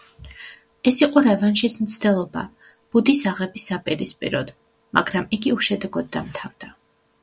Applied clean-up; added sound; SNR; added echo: none; none; none; none.